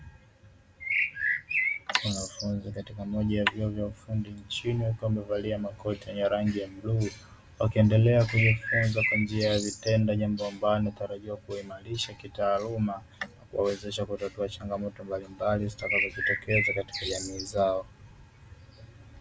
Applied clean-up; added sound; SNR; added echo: none; Bird; 1 dB; none.